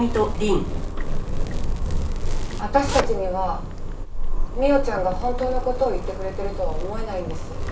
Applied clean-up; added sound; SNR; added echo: none; Zipper (clothing); -3 dB; reverberation time 0.3 s.